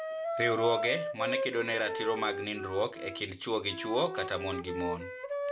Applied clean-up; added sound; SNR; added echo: none; Wind instrument, woodwind instrument; 3 dB; none.